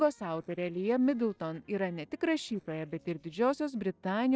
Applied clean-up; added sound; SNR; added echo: neural separator model SepFormer DNS4.